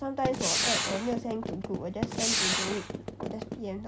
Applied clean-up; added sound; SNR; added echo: none; Gunshot, gunfire; -2 dB; none.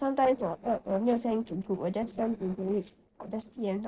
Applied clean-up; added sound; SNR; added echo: neural separator model SepFormer DNS4.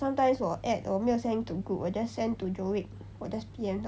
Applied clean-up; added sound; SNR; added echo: none; none; none; none.